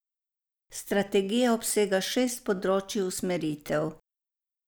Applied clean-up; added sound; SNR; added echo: none; none; none; none.